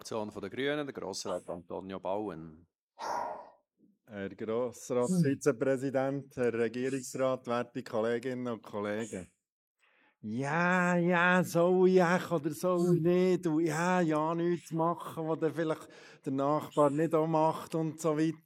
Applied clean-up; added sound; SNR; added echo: neural mask model Resemble Enhance denoiser.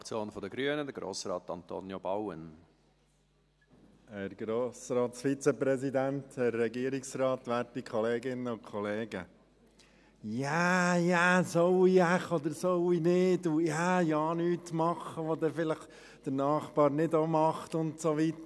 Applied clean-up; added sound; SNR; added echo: none; none; none; none.